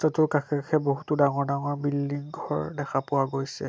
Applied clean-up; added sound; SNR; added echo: none; none; none; none.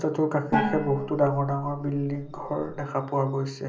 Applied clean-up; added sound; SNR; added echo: none; Gong; 6 dB; reverberation time 0.5 s.